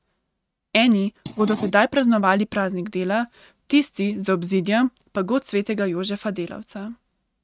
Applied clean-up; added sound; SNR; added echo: neural mask model RNNoise.